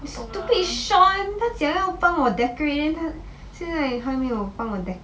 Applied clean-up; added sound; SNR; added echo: none; none; none; none.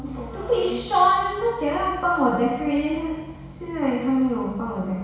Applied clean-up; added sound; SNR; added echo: none; none; none; reverberation time 1.1 s.